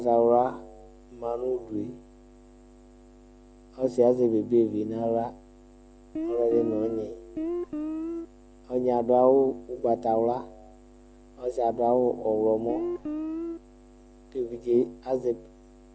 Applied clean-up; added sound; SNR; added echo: none; Guitar; 5 dB; none.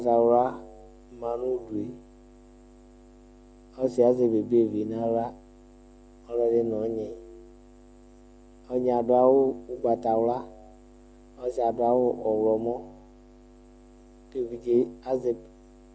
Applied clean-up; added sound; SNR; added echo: none; none; none; none.